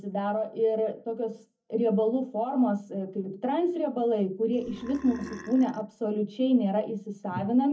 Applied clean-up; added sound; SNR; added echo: none; Burping, eructation; 17 dB; reverberation time 0.3 s.